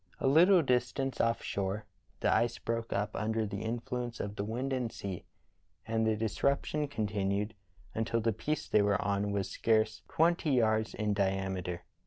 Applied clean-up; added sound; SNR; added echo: none; none; none; none.